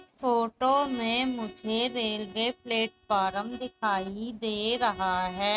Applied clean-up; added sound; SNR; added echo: neural mask model RNNoise.